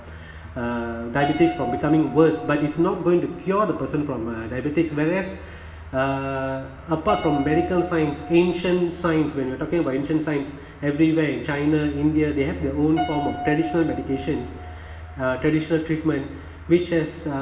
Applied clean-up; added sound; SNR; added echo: none; Piano; 14 dB; reverberation time 1.0 s.